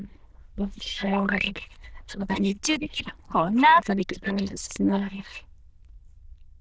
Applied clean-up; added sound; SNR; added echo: neural diffusion model UNIVERSE++.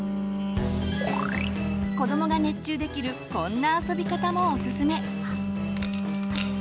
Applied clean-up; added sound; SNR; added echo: none; Wind instrument, woodwind instrument; 1 dB; none.